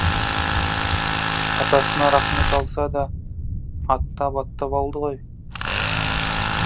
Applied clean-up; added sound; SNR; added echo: none; Tools + Thunder; -3 dB; none.